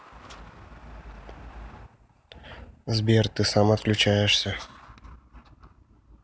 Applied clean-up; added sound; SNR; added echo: none; none; none; none.